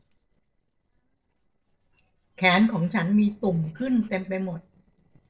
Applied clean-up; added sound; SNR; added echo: neural separator model SepFormer DNS4.